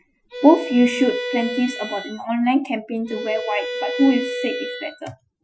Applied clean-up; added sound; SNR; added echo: classical method Wiener filter.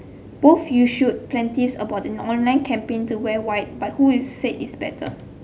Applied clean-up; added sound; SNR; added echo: none; none; none; none.